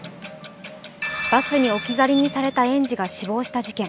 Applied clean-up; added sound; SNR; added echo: none; Clock; 17 dB; none.